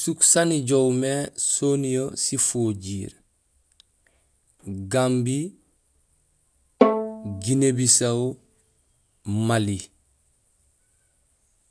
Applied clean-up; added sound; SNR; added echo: none; Bowed string instrument; 1 dB; none.